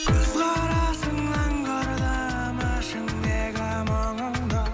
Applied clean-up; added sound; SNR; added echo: none; Wind instrument, woodwind instrument; 14 dB; none.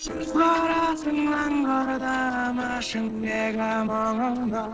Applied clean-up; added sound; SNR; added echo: neural separator model SepFormer DNS4.